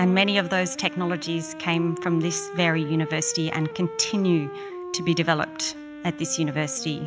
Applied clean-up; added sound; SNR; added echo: none; Wind instrument, woodwind instrument; 11 dB; none.